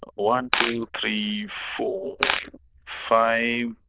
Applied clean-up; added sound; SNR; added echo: neural diffusion model UNIVERSE++.